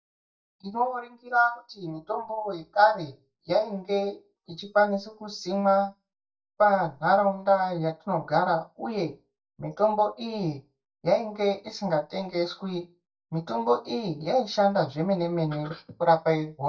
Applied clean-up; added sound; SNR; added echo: neural mask model DeepFilterNet 3.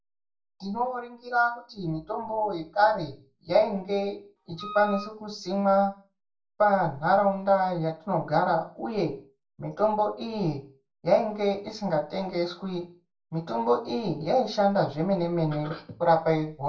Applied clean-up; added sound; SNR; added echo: none; Wind instrument, woodwind instrument; 12 dB; reverberation time 0.3 s.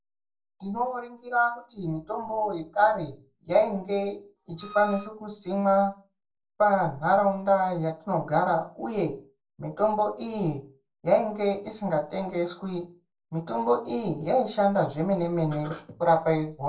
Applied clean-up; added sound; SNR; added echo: neural separator model SepFormer DNS4.